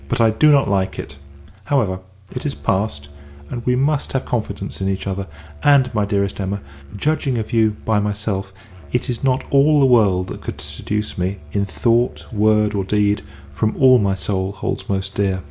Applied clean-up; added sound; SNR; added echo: none; Musical instrument; 20 dB; none.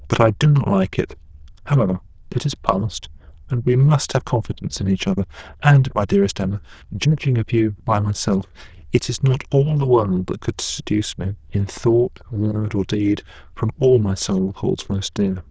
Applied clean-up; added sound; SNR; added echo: neural diffusion model UNIVERSE++.